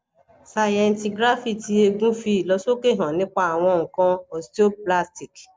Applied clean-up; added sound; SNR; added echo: none; none; none; none.